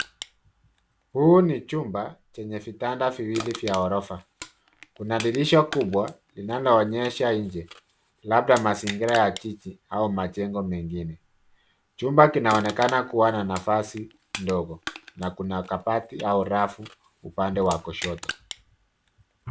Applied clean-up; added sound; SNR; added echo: none; Crushing; 17 dB; none.